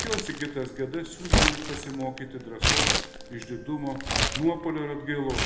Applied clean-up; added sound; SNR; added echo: none; Crumpling, crinkling; -3 dB; reverberation time 0.9 s.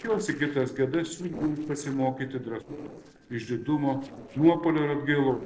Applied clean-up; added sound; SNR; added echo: neural separator model SepFormer DNS4.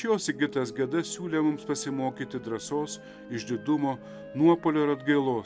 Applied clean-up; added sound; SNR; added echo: none; none; none; none.